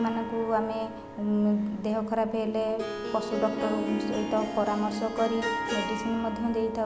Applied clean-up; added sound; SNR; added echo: none; Harp; 7 dB; none.